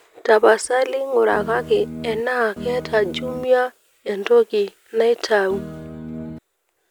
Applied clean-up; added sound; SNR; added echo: none; Guitar; 11 dB; none.